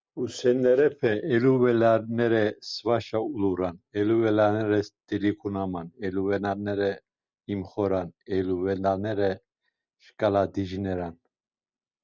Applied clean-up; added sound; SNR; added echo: none; none; none; none.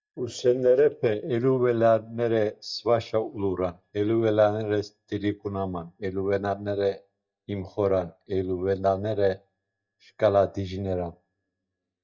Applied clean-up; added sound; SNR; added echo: neural mask model DeepFilterNet 3.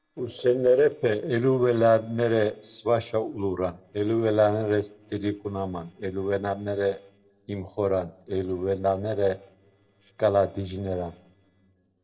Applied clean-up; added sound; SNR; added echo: neural separator model SepFormer DNS4.